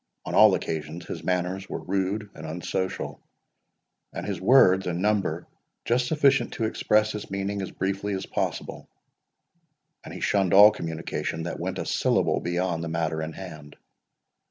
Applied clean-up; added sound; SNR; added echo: none; none; none; none.